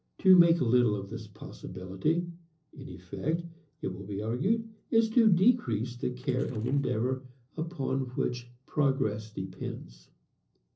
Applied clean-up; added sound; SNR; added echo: neural separator model SepFormer DNS4.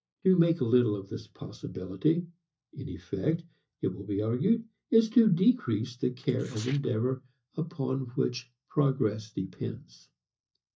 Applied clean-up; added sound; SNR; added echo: neural mask model DeepFilterNet 3.